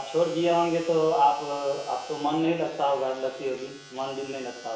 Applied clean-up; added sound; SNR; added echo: none; Domestic sounds, home sounds; 19 dB; reverberation time 0.7 s.